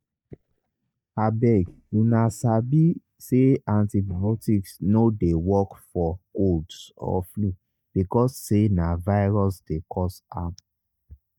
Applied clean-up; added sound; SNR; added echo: neural mask model DeepFilterNet 3.